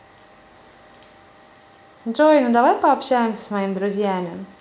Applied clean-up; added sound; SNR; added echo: none; none; none; none.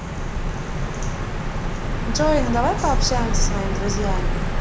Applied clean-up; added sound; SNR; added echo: none; Bird vocalization, bird call, bird song; -4 dB; none.